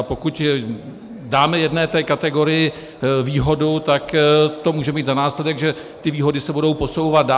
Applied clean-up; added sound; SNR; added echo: none; none; none; none.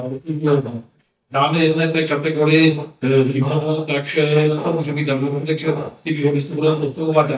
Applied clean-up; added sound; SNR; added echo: neural mask model DeepFilterNet 3.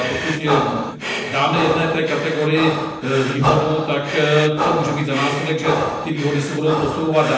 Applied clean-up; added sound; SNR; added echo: none; Breathing; 4 dB; reverberation time 0.9 s.